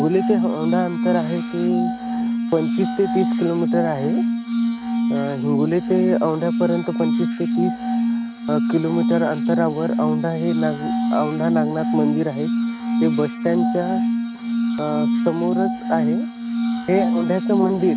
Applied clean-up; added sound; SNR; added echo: none; Glass; -1 dB; none.